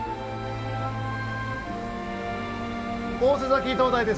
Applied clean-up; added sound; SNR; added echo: none; none; none; none.